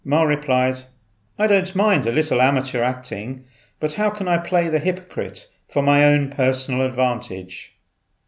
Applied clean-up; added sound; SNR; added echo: none; none; none; none.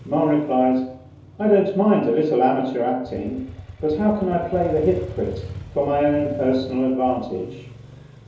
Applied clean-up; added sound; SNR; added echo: none; Motorcycle; 16 dB; reverberation time 2.8 s.